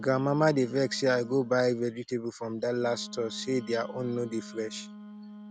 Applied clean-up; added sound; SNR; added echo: none; Wind instrument, woodwind instrument; 17 dB; none.